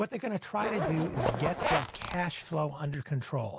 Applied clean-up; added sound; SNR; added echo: none; Zipper (clothing); 1 dB; none.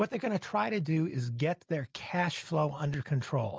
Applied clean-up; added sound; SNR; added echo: none; none; none; none.